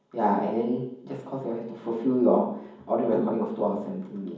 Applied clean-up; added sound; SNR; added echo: none; none; none; reverberation time 1.2 s.